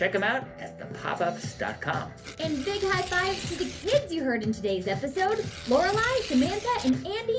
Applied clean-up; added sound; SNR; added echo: none; Tearing; 12 dB; reverberation time 0.3 s.